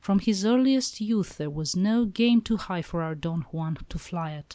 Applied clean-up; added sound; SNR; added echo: none; none; none; none.